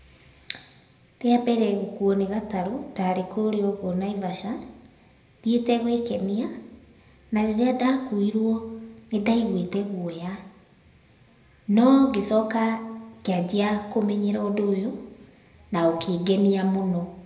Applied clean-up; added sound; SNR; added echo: none; none; none; reverberation time 0.8 s.